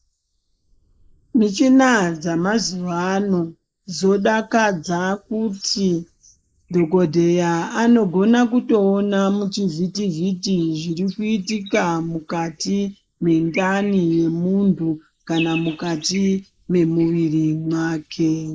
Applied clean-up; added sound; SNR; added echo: neural mask model Resemble Enhance denoiser.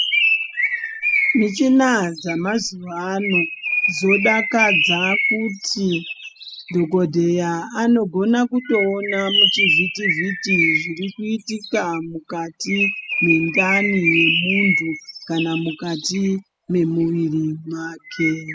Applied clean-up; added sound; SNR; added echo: classical method spectral subtraction.